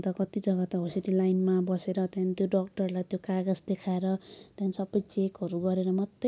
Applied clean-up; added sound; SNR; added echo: none; none; none; none.